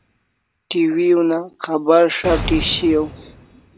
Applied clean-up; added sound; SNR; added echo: none; Boom; 13 dB; none.